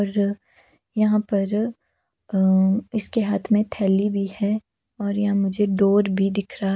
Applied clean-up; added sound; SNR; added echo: none; none; none; none.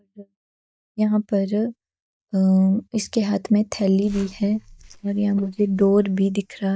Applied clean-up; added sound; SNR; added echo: neural mask model DeepFilterNet 3.